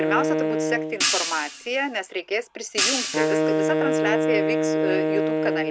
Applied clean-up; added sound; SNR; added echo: none; Wind instrument, woodwind instrument + Hi-hat; -4 dB; none.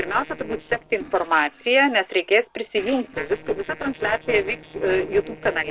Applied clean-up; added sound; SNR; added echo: neural separator model SepFormer DNS4.